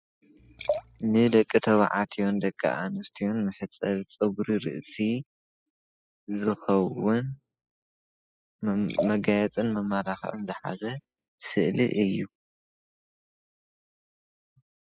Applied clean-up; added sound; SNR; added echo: classical method spectral subtraction.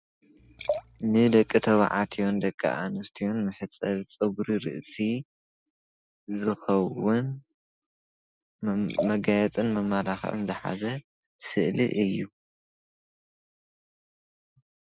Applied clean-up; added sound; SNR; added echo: none; Liquid; 9 dB; none.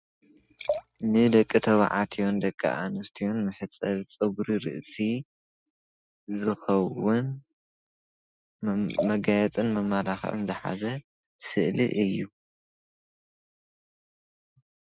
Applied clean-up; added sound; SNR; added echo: neural mask model RNNoise.